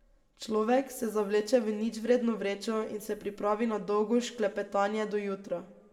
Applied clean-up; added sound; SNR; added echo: none; none; none; reverberation time 1.5 s.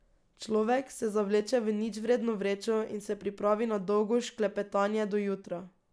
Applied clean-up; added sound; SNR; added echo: none; none; none; none.